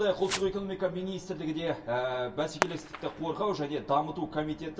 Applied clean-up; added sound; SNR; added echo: none; Fireworks; 10 dB; reverberation time 0.2 s.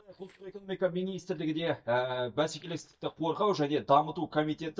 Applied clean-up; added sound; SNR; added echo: neural mask model DeepFilterNet 3.